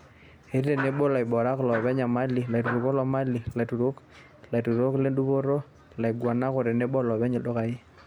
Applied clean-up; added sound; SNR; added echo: none; none; none; none.